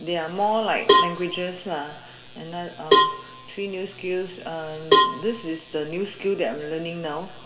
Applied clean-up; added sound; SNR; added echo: none; Cowbell; -3 dB; reverberation time 2.7 s.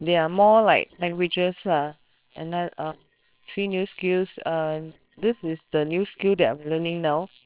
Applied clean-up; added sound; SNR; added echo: neural separator model SepFormer WHAMR!.